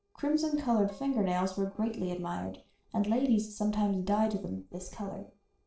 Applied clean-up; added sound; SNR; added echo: neural separator model SepFormer DNS4.